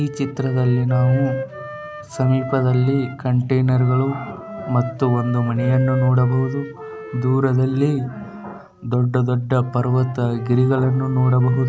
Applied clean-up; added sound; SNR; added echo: none; Wind instrument, woodwind instrument; 14 dB; none.